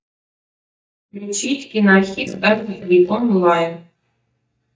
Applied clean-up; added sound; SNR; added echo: neural mask model DeepFilterNet 3.